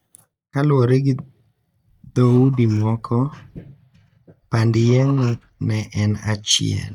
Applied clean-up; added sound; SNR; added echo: neural mask model DeepFilterNet 3.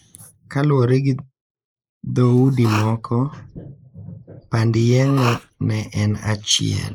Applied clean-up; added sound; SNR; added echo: neural mask model Resemble Enhance denoiser.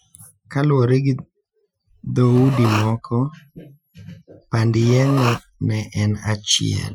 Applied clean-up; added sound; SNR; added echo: classical method Wiener filter.